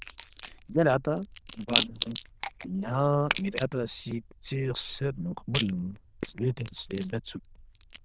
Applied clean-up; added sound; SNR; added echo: neural diffusion model UNIVERSE++.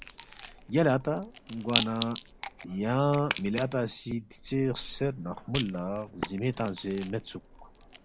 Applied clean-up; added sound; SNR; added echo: none; Rattle; 9 dB; none.